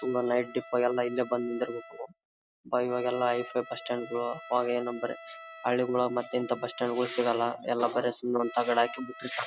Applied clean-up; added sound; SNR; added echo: none; Trumpet; 17 dB; none.